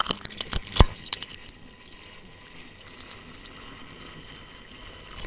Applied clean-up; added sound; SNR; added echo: neural separator model SepFormer WHAMR!.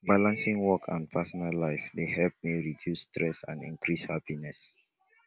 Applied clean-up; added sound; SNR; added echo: none; none; none; none.